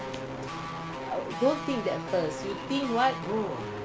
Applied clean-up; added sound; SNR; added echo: none; Guitar; 6 dB; none.